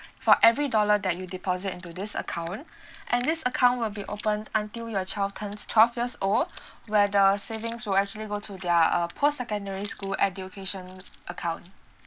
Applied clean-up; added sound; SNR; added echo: none; Chewing, mastication; 19 dB; none.